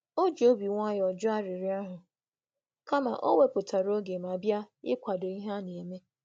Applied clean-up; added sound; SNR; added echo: none; none; none; none.